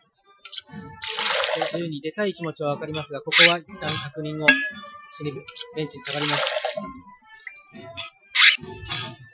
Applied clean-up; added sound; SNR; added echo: classical method Wiener filter.